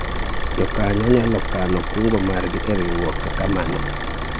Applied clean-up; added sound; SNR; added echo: none; Idling / Car + Aircraft; 1 dB; none.